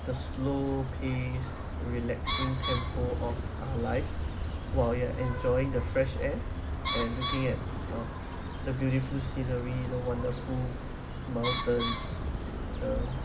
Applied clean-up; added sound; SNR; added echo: none; Vehicle horn, car horn, honking + Bird; -1 dB; none.